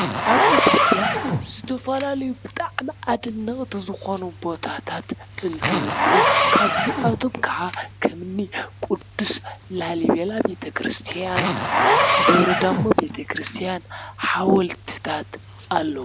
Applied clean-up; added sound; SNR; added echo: none; Zipper (clothing); -1 dB; none.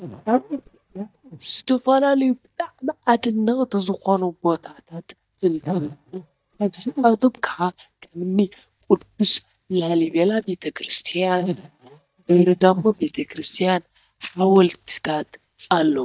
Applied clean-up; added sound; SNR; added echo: neural mask model DeepFilterNet 3.